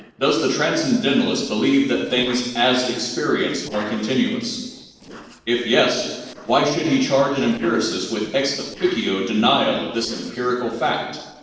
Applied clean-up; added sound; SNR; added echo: neural separator model SepFormer DNS4.